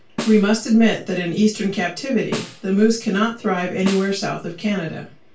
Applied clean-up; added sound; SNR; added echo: none; Snare drum; 15 dB; reverberation time 0.2 s.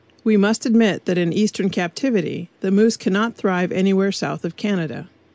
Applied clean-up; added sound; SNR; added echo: none; none; none; none.